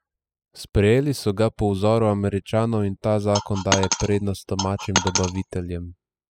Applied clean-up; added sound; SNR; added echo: classical method spectral subtraction.